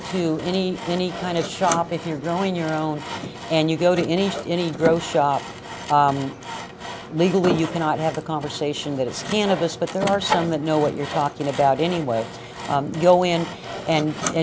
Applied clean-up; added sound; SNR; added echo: none; Sawing; 10 dB; none.